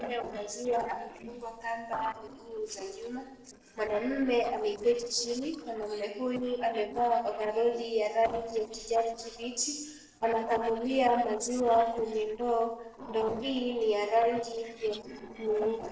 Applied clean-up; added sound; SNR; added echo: neural separator model SepFormer DNS4.